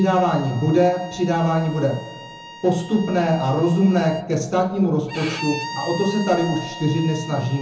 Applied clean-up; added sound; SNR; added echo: none; Bowed string instrument; 15 dB; reverberation time 0.6 s.